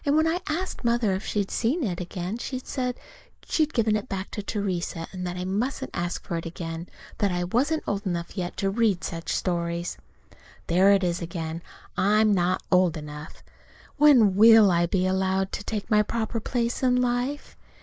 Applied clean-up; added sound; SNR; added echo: neural mask model Resemble Enhance denoiser.